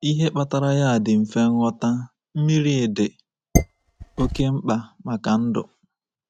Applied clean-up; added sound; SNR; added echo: neural mask model RNNoise.